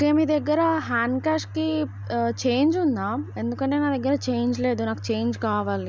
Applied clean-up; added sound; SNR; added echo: none; none; none; none.